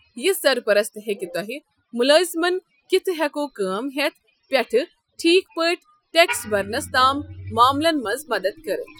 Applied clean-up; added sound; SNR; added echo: classical method Wiener filter.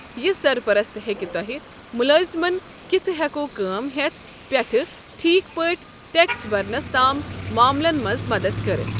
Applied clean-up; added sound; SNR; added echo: none; Motor vehicle (road); 12 dB; none.